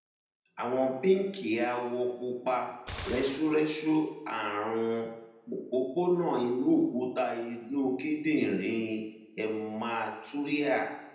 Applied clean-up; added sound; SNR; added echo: none; Gunshot, gunfire; 14 dB; reverberation time 0.8 s.